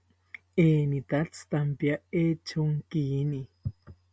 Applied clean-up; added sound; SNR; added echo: none; none; none; none.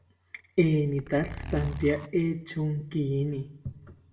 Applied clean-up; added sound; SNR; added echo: none; Zipper (clothing); 9 dB; reverberation time 0.7 s.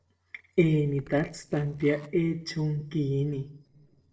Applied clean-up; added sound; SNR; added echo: neural separator model SepFormer DNS4.